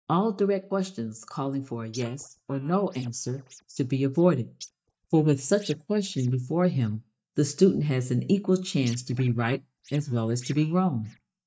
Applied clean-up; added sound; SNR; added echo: neural mask model DeepFilterNet 3.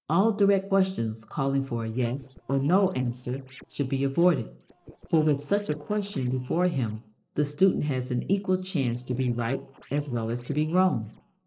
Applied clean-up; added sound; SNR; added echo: neural separator model SepFormer DNS4.